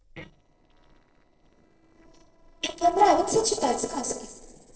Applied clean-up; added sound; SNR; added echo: neural separator model SepFormer DNS4.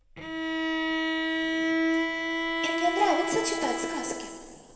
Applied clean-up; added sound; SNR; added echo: none; Bowed string instrument; -3 dB; reverberation time 2.5 s.